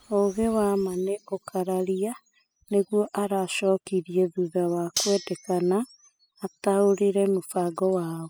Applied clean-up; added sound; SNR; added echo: classical method spectral subtraction.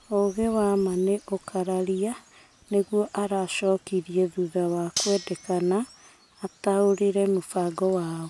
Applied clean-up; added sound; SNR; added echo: none; Cutlery, silverware; 9 dB; none.